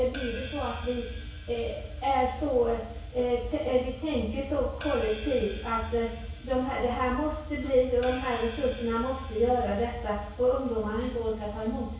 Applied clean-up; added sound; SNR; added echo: none; Hi-hat; 17 dB; reverberation time 0.6 s.